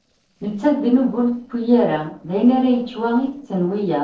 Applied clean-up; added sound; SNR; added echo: neural separator model SepFormer DNS4.